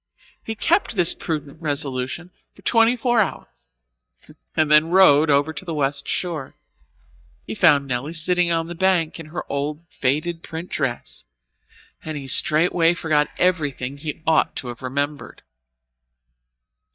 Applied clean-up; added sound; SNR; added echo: neural mask model DeepFilterNet 3.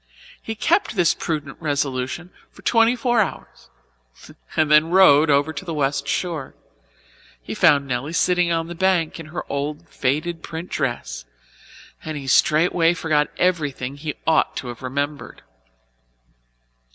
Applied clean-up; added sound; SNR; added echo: none; none; none; none.